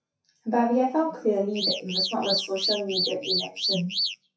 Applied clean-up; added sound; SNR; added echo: classical method WPE with log-MMSE.